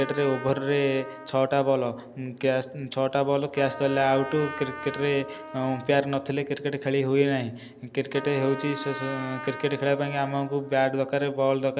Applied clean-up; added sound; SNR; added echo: none; Trumpet; 15 dB; none.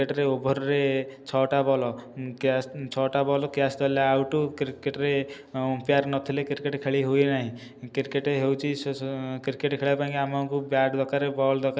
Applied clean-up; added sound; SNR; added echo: none; none; none; none.